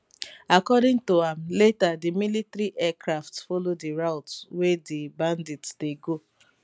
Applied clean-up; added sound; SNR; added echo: none; none; none; none.